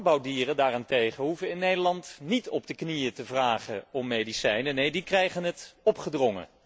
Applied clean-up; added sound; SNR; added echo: none; none; none; none.